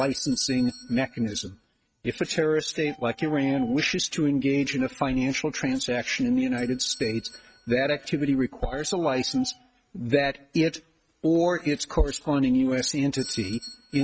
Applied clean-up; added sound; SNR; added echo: neural mask model RNNoise.